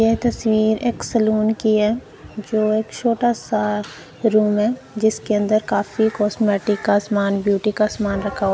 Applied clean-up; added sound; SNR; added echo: none; none; none; none.